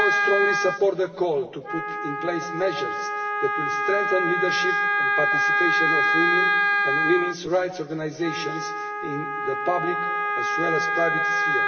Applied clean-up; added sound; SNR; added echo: none; Wind instrument, woodwind instrument; -3 dB; reverberation time 1.4 s.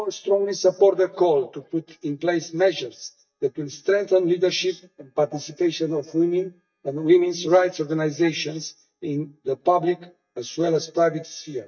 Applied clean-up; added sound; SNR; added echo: neural mask model DeepFilterNet 3.